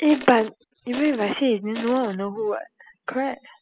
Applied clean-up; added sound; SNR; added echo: classical method spectral subtraction.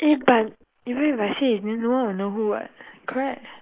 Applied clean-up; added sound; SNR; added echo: neural mask model Resemble Enhance denoiser.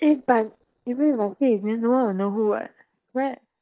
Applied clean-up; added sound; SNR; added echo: neural mask model DeepFilterNet 3.